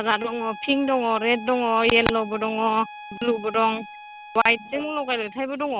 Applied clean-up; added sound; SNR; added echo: none; Bowed string instrument; 16 dB; none.